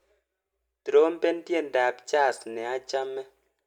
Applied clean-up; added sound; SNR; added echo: none; none; none; reverberation time 0.3 s.